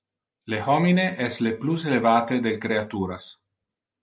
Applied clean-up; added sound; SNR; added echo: none; none; none; none.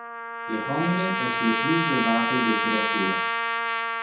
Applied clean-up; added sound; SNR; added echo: none; Trumpet; -2 dB; reverberation time 0.6 s.